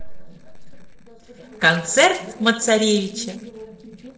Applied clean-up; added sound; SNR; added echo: neural separator model SepFormer DNS4.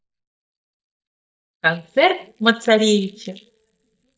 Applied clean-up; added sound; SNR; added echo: neural mask model DeepFilterNet 3.